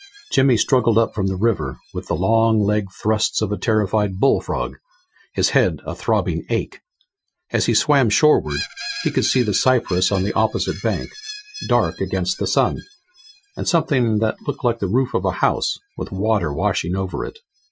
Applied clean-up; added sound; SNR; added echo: classical method Wiener filter.